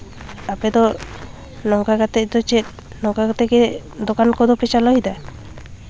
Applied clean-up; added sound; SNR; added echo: none; none; none; none.